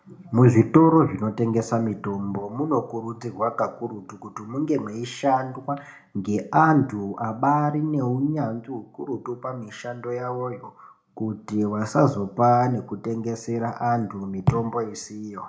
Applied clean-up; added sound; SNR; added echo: none; none; none; reverberation time 0.3 s.